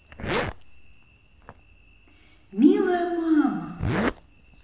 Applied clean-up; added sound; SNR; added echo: none; Zipper (clothing); 7 dB; reverberation time 1.0 s.